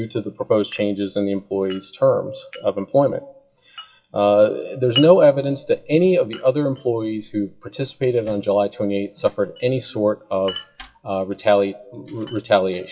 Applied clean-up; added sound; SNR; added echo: classical method WPE with log-MMSE.